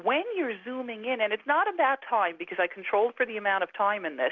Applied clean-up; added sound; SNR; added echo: none; none; none; none.